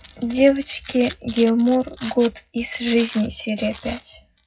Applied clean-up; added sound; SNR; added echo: classical method WPE with log-MMSE.